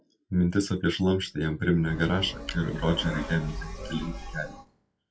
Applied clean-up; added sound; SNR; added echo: classical method WPE with log-MMSE.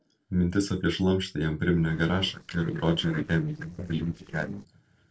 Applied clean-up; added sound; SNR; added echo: neural separator model SepFormer DNS4.